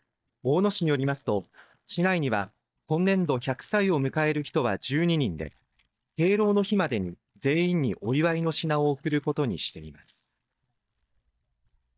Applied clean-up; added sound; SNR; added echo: neural mask model DeepFilterNet 3.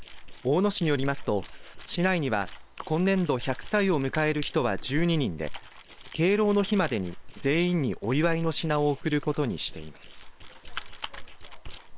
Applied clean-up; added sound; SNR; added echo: neural separator model SepFormer WHAM!.